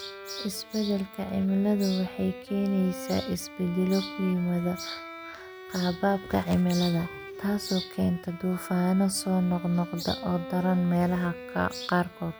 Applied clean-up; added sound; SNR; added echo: none; Bowed string instrument; 14 dB; none.